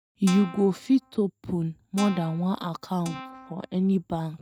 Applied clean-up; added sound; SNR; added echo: neural mask model RNNoise.